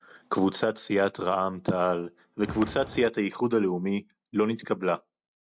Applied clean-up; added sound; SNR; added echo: none; Walk, footsteps; 11 dB; none.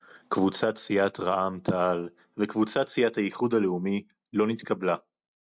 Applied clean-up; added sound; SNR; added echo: none; none; none; none.